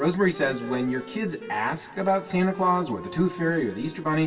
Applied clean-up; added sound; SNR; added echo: none; Wind instrument, woodwind instrument; 17 dB; reverberation time 2.2 s.